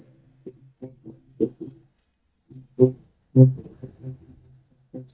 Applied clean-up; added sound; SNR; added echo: neural mask model DeepFilterNet 3.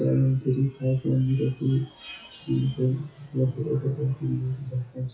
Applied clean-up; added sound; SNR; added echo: classical method WPE with log-MMSE.